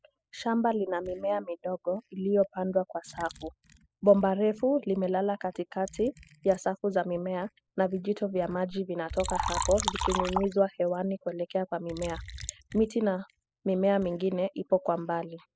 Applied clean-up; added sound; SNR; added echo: classical method spectral subtraction.